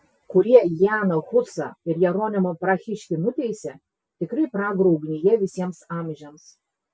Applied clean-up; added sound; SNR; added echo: none; none; none; none.